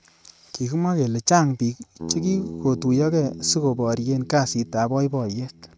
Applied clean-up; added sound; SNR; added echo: neural mask model RNNoise.